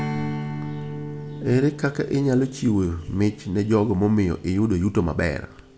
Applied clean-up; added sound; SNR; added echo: none; Strum; 11 dB; none.